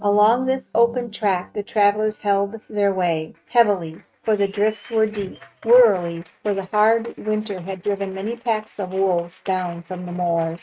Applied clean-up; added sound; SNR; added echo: neural mask model RNNoise.